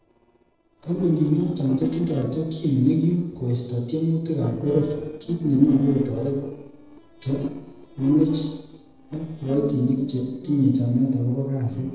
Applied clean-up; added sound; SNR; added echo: neural separator model SepFormer DNS4.